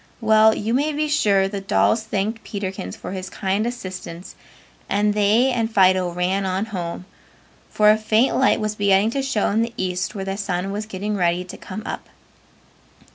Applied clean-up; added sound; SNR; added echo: none; none; none; none.